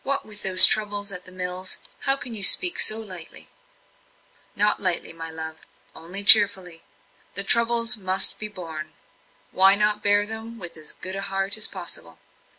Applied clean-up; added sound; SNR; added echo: none; none; none; none.